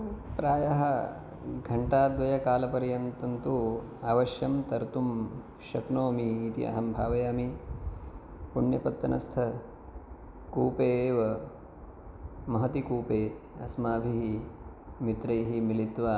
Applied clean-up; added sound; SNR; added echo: none; none; none; none.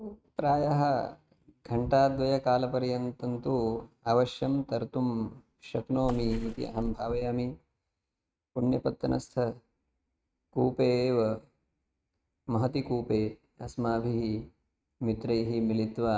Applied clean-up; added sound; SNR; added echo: neural mask model RNNoise.